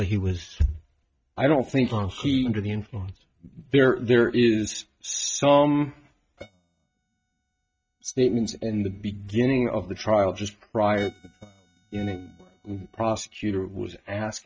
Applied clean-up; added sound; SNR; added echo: neural mask model RNNoise.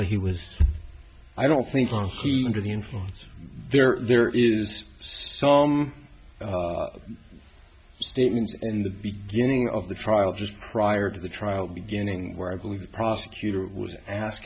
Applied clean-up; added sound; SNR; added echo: none; none; none; none.